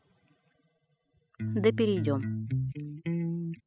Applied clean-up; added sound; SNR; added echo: classical method spectral subtraction.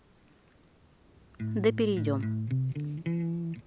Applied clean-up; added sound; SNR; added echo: none; Electric guitar; -3 dB; none.